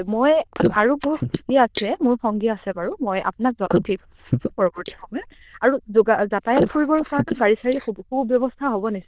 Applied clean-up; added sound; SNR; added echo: neural diffusion model UNIVERSE++.